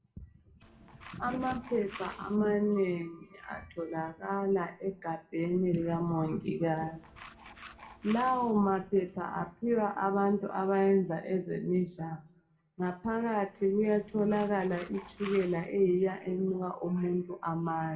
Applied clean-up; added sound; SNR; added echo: none; Tools; 18 dB; reverberation time 0.4 s.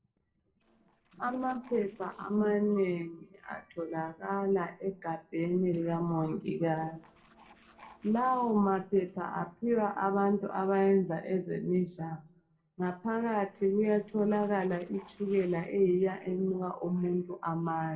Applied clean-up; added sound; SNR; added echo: neural separator model SepFormer DNS4.